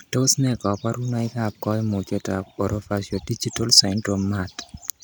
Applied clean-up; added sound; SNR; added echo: none; none; none; none.